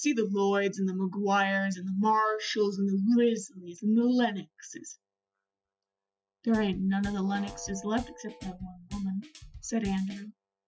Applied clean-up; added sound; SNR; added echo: classical method Wiener filter.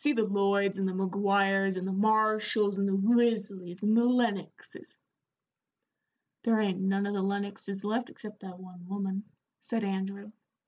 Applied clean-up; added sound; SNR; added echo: none; none; none; none.